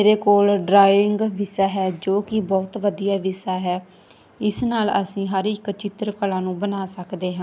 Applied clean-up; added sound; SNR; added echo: none; none; none; none.